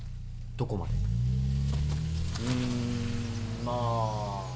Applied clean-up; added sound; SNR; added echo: none; Accelerating, revving, vroom / Motor vehicle (road); -4 dB; none.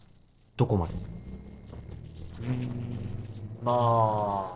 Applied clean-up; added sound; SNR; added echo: neural separator model SepFormer DNS4.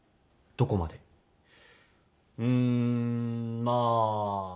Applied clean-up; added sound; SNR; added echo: none; none; none; none.